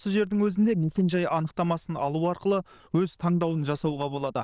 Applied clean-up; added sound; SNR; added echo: neural diffusion model UNIVERSE++.